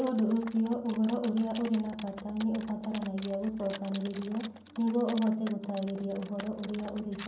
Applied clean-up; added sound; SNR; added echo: none; Typing; 17 dB; reverberation time 0.5 s.